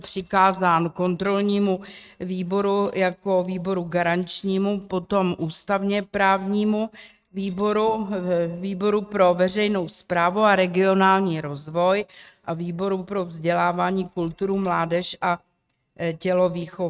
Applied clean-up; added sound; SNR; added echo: neural mask model RNNoise.